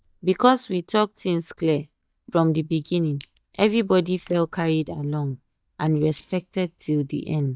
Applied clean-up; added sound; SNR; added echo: neural mask model DeepFilterNet 3.